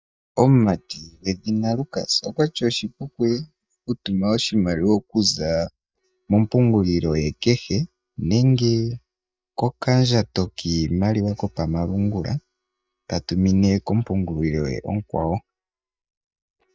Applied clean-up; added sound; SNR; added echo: neural mask model DeepFilterNet 3.